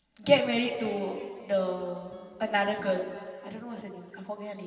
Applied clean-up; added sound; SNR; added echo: none; Guitar; 20 dB; reverberation time 2.4 s.